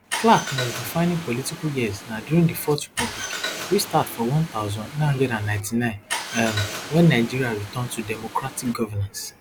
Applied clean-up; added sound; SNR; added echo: none; Car; 10 dB; none.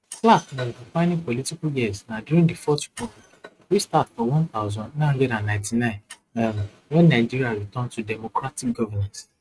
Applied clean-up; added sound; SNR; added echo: neural mask model RNNoise.